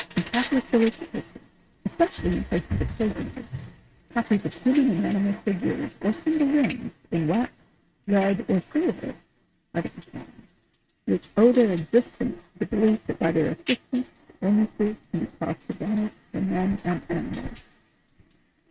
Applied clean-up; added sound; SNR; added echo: neural mask model RNNoise.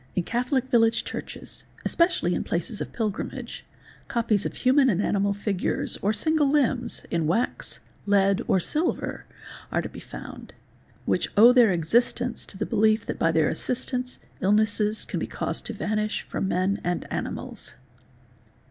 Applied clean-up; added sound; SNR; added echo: none; none; none; none.